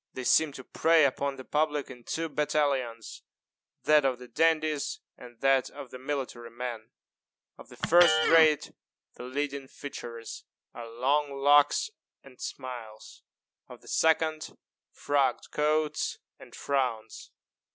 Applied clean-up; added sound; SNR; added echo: none; Electric guitar; 5 dB; none.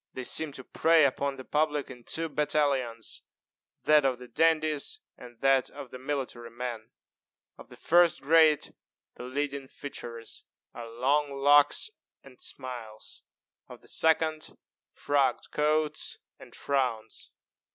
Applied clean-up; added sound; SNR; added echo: none; none; none; none.